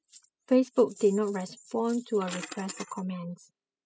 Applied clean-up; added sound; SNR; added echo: classical method spectral subtraction.